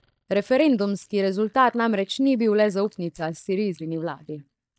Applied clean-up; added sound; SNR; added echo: neural mask model DeepFilterNet 3.